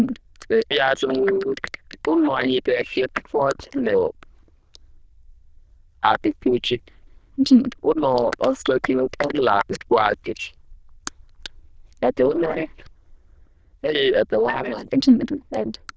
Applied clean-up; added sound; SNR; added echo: neural diffusion model UNIVERSE++.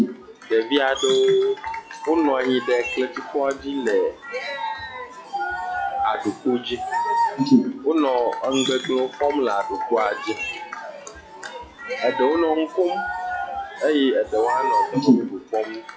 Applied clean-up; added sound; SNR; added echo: classical method log-MMSE.